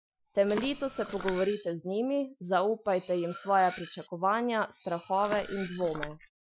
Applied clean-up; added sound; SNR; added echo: classical method Wiener filter.